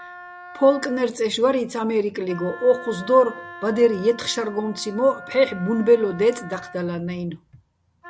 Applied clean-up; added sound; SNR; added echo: none; Wind instrument, woodwind instrument; 18 dB; none.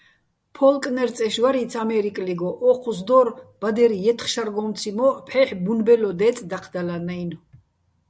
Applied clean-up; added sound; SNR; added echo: none; none; none; none.